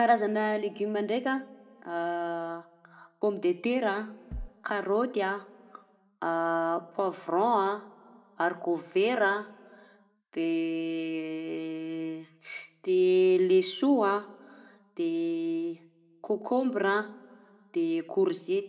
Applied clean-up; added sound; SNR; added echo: none; Bass drum; 10 dB; reverberation time 1.6 s.